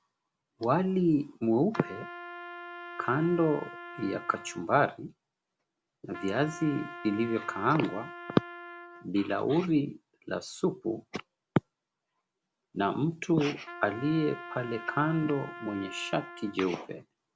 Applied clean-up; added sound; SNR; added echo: none; Trumpet; 13 dB; none.